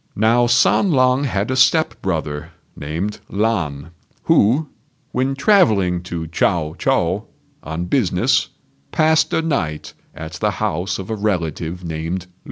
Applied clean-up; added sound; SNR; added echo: none; none; none; none.